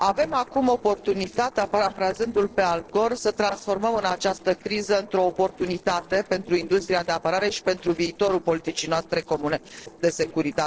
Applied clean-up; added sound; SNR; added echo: neural separator model SepFormer DNS4.